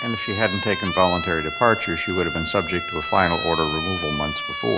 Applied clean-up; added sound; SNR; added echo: none; Siren; 4 dB; none.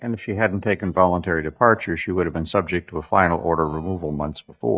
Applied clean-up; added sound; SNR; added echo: neural mask model DeepFilterNet 3.